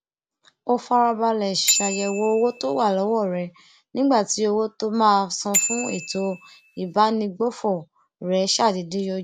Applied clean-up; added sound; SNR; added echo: none; Bicycle bell; 8 dB; none.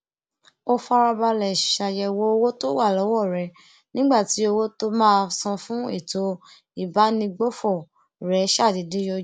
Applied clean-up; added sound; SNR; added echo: none; none; none; none.